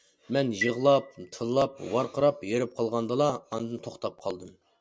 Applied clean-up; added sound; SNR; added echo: none; Chime; 12 dB; none.